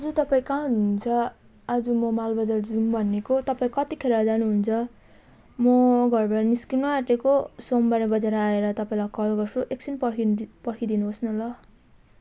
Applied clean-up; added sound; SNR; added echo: none; none; none; none.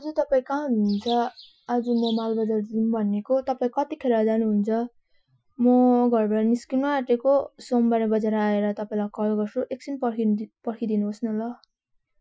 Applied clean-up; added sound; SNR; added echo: classical method Wiener filter.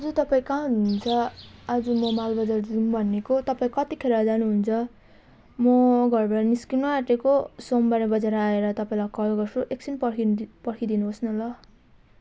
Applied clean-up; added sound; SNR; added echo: none; Bird; 18 dB; none.